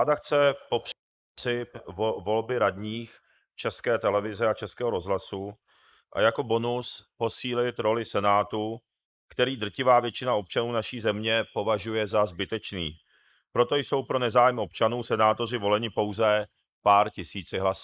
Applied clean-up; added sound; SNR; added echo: neural mask model Resemble Enhance denoiser.